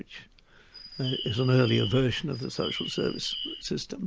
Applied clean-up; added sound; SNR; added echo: none; Bird; 9 dB; none.